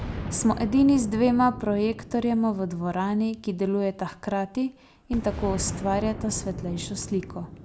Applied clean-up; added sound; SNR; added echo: none; Boom; 11 dB; none.